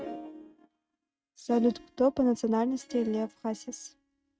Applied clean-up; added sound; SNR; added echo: neural mask model RNNoise.